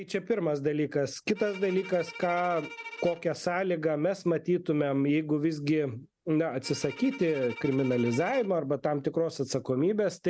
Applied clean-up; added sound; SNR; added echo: none; Bowed string instrument; 17 dB; none.